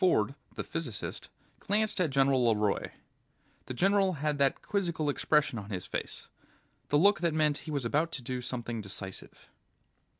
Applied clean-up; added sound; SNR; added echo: none; none; none; none.